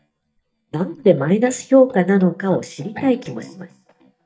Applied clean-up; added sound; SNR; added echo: neural mask model DeepFilterNet 3.